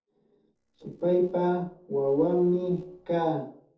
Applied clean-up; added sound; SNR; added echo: neural separator model SepFormer DNS4.